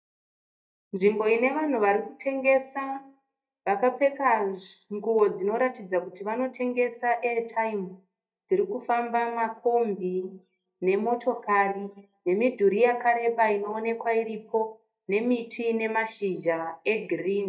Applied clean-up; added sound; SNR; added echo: neural mask model DeepFilterNet 3.